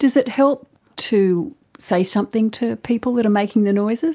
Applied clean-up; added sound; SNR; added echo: none; none; none; none.